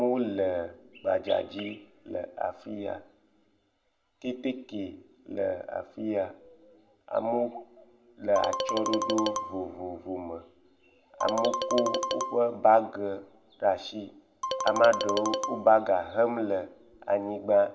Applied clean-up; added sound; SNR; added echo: none; Marimba, xylophone; 3 dB; reverberation time 0.5 s.